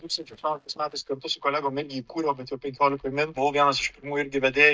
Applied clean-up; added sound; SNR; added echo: neural mask model DeepFilterNet 3.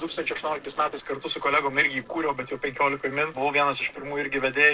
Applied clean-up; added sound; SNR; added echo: neural separator model SepFormer DNS4.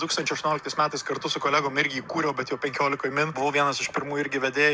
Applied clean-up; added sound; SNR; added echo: none; none; none; none.